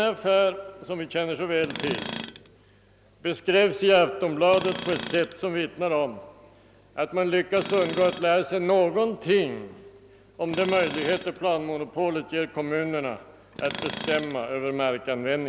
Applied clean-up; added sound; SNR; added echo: none; Tools; 14 dB; none.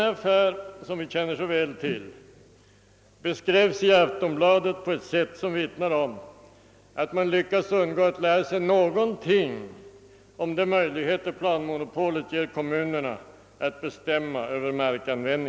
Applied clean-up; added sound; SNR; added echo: none; none; none; none.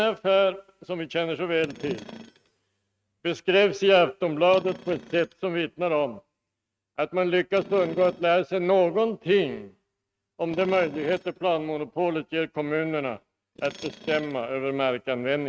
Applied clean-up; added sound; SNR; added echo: neural mask model RNNoise.